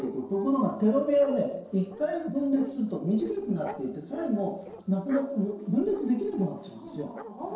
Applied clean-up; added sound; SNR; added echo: neural separator model SepFormer DNS4.